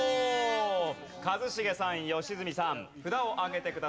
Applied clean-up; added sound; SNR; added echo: none; none; none; none.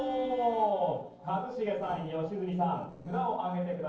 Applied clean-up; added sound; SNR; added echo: neural separator model SepFormer DNS4.